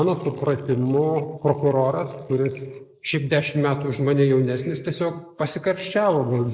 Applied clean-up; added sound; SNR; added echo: neural mask model Resemble Enhance denoiser.